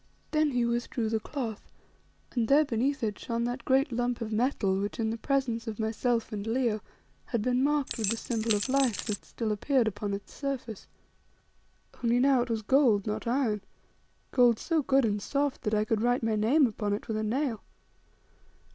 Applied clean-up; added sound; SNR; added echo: none; Rattle / Keys jangling; 7 dB; none.